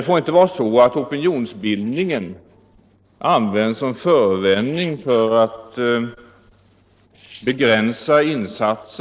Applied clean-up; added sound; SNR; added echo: neural separator model SepFormer DNS4.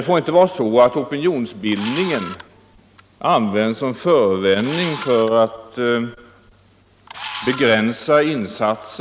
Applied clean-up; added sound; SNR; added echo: none; Camera; 15 dB; none.